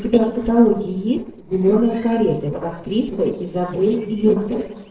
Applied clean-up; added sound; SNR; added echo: neural separator model SepFormer DNS4.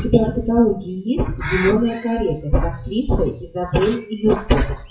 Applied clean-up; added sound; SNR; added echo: classical method WPE with log-MMSE.